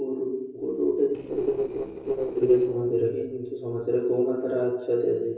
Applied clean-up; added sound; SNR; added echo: neural separator model SepFormer DNS4.